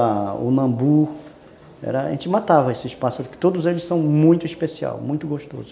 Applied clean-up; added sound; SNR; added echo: none; none; none; none.